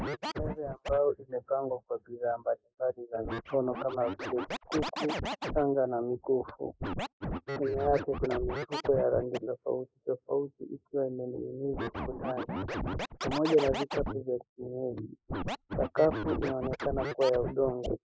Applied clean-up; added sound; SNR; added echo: neural mask model Resemble Enhance denoiser.